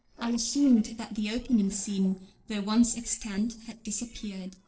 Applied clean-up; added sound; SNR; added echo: neural separator model SepFormer DNS4.